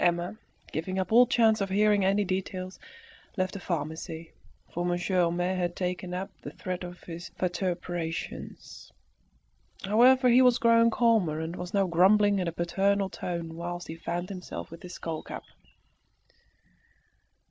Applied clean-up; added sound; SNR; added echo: none; none; none; none.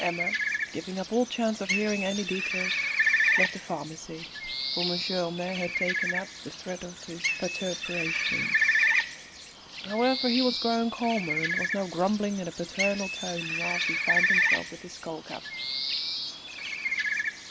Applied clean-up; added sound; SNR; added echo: none; Bird; -2 dB; none.